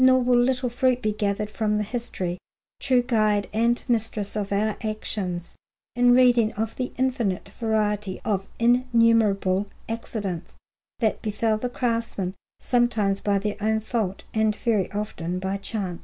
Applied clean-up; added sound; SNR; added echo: none; none; none; none.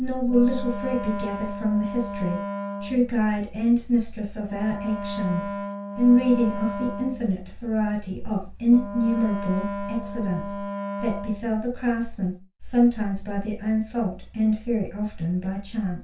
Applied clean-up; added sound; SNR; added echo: none; Wind instrument, woodwind instrument; 8 dB; reverberation time 0.3 s.